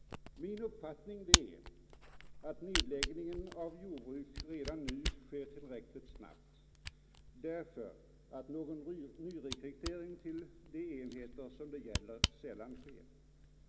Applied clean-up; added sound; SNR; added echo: none; Camera; -4 dB; reverberation time 0.6 s.